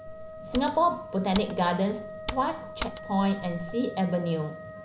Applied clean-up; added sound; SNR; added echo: none; Wind instrument, woodwind instrument + Computer keyboard; 11 dB; none.